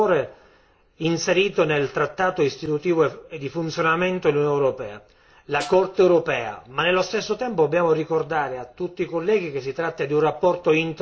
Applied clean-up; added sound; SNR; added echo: none; Snare drum; 16 dB; reverberation time 0.4 s.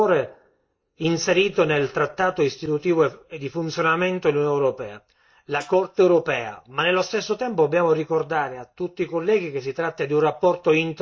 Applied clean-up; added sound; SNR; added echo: neural mask model DeepFilterNet 3.